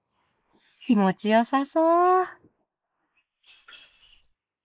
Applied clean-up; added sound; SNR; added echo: neural mask model Resemble Enhance denoiser.